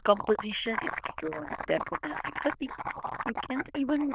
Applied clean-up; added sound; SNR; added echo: neural diffusion model UNIVERSE++.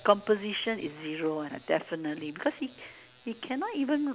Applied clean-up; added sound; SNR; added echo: none; none; none; none.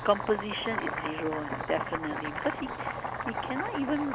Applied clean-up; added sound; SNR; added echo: none; Boiling; 3 dB; none.